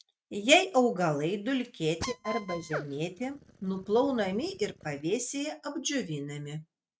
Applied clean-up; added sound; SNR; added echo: neural mask model RNNoise.